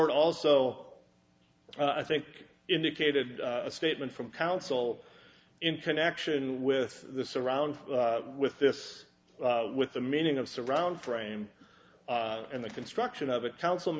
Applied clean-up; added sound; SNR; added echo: none; none; none; none.